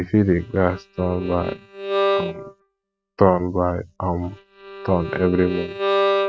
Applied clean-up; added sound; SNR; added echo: neural mask model RNNoise.